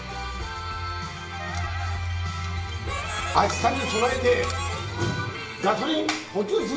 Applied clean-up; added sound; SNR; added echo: none; Harmonica; 10 dB; reverberation time 0.8 s.